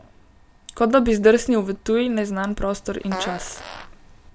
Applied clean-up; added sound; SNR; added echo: none; Fart; 13 dB; none.